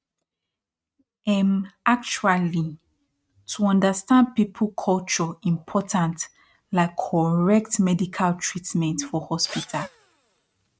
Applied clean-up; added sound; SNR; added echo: neural mask model RNNoise.